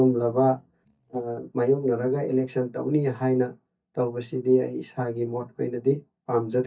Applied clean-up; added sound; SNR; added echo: neural mask model DeepFilterNet 3.